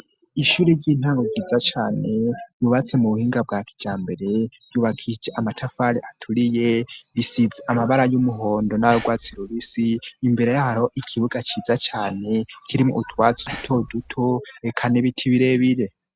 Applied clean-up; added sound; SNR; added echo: none; Breathing; 18 dB; none.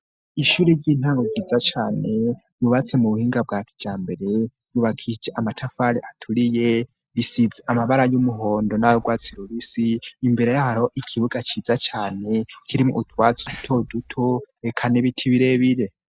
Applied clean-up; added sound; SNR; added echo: neural mask model DeepFilterNet 3.